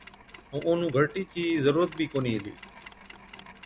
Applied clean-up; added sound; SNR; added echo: none; Mechanisms; 20 dB; none.